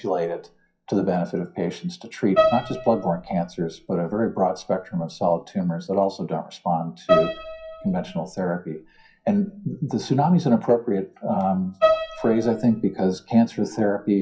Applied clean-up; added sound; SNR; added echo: classical method WPE with log-MMSE.